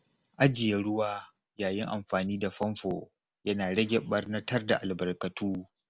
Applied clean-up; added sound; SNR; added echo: none; none; none; none.